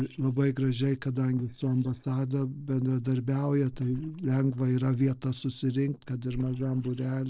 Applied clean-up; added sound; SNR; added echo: neural separator model SepFormer DNS4.